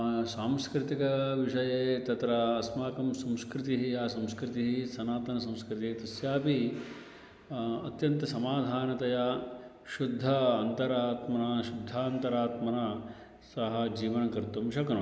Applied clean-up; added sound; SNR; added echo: none; none; none; none.